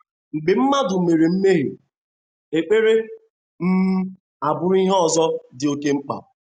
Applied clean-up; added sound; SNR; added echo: none; none; none; none.